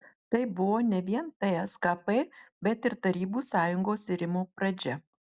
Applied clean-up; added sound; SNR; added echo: none; none; none; none.